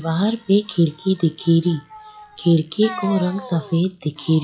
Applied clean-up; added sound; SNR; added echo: classical method log-MMSE.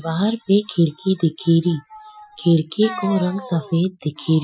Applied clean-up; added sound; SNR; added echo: classical method Wiener filter.